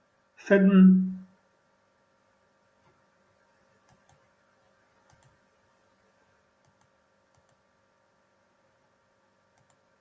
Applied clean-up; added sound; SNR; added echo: none; none; none; none.